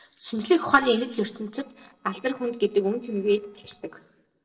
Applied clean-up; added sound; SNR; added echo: neural separator model SepFormer DNS4.